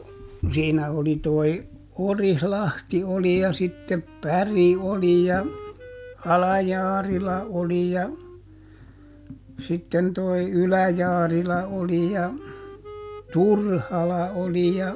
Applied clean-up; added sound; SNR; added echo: none; Wind instrument, woodwind instrument; 20 dB; none.